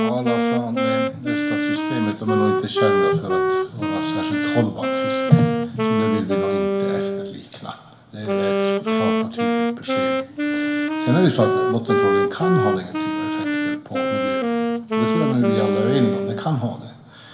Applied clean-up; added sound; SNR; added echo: none; Wind instrument, woodwind instrument; -3 dB; reverberation time 2.9 s.